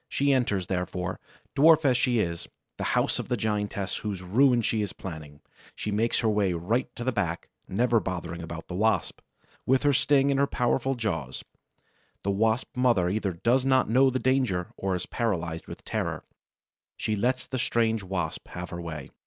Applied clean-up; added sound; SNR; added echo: none; none; none; none.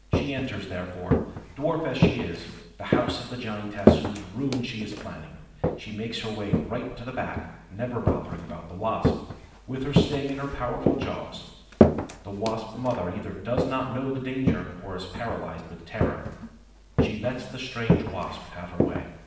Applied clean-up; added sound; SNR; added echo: none; Walk, footsteps; -3 dB; reverberation time 1.0 s.